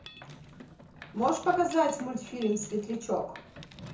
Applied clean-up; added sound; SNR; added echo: none; Mechanisms; 17 dB; reverberation time 0.5 s.